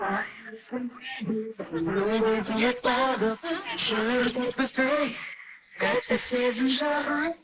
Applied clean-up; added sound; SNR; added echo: neural mask model Resemble Enhance denoiser.